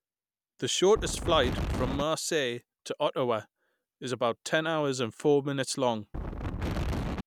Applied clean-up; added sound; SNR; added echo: none; Wind; 2 dB; none.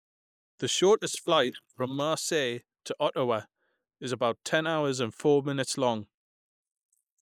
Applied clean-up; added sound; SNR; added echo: neural mask model Resemble Enhance denoiser.